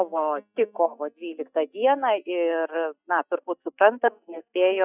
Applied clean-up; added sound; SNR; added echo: neural mask model DeepFilterNet 3.